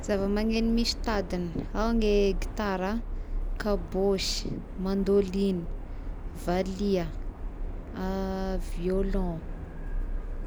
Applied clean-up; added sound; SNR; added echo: none; Subway, metro, underground; 4 dB; none.